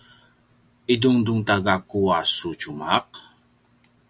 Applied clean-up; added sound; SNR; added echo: none; none; none; none.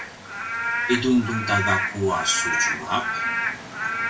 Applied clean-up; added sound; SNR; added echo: none; Rain / Frog; 1 dB; reverberation time 0.3 s.